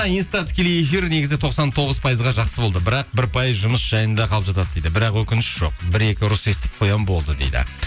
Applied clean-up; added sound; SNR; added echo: none; none; none; none.